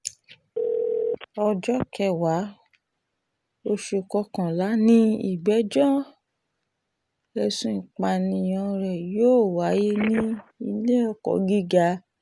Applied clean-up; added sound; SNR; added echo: none; Telephone; 12 dB; none.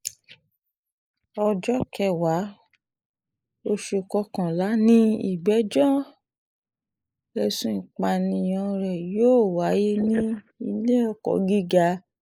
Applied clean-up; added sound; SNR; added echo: neural mask model Resemble Enhance denoiser.